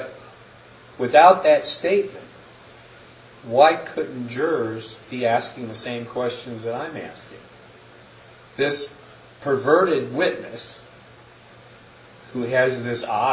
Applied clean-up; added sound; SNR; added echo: none; none; none; none.